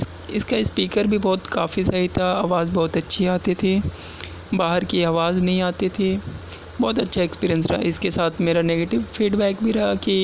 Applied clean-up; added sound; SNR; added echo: none; none; none; none.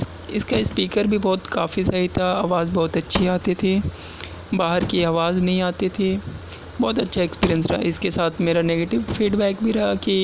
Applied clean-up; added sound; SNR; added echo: none; Drawer open or close / Wood; 14 dB; none.